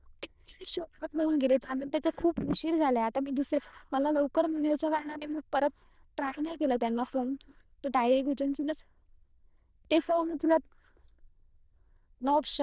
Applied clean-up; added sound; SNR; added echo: neural diffusion model UNIVERSE++.